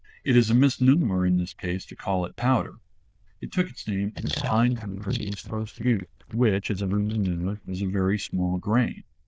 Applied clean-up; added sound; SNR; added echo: neural diffusion model UNIVERSE++.